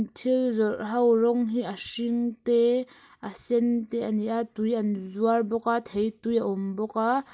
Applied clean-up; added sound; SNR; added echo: none; none; none; none.